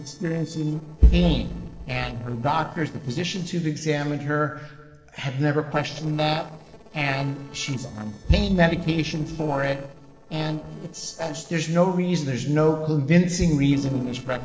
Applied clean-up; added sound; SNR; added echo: neural separator model SepFormer DNS4.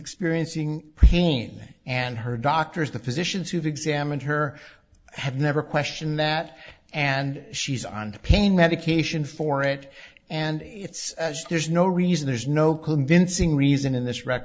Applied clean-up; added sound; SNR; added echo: none; none; none; none.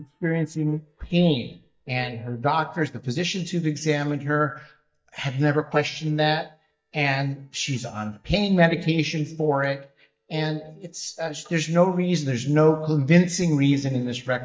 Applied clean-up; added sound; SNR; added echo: neural mask model DeepFilterNet 3.